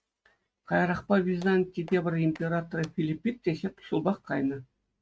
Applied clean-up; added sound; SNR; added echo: neural mask model RNNoise.